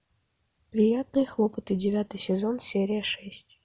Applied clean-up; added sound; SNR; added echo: none; none; none; none.